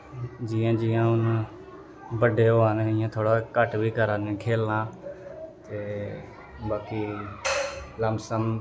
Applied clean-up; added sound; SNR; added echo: none; none; none; none.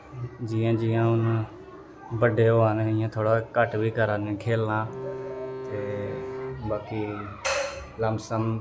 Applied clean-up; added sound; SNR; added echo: none; Bowed string instrument; 10 dB; none.